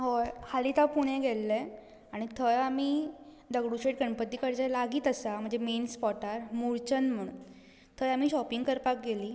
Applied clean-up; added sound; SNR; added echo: none; none; none; none.